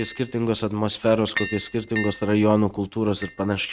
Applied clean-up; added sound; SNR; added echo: neural mask model RNNoise.